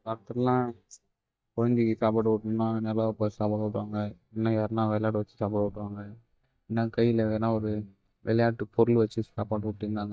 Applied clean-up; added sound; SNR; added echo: neural mask model DeepFilterNet 3.